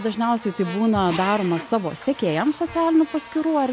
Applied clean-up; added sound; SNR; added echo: none; Drill + Buzz; 15 dB; none.